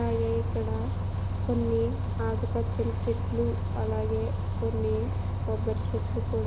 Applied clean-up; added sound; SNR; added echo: none; Bus; -3 dB; none.